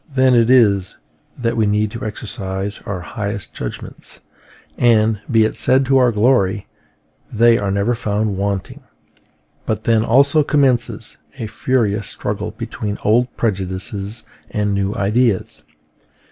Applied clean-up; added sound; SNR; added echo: none; none; none; none.